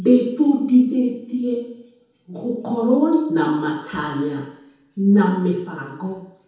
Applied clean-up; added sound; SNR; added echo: none; none; none; reverberation time 1.9 s.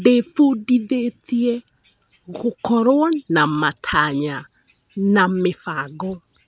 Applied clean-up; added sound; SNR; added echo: none; none; none; none.